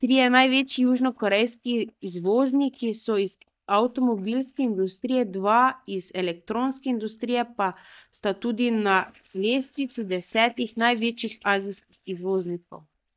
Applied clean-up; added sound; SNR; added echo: neural mask model DeepFilterNet 3.